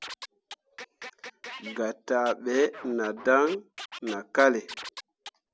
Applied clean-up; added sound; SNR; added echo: none; Scratching (performance technique); 15 dB; none.